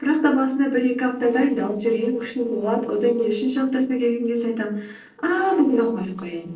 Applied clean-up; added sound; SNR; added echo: neural separator model SepFormer DNS4.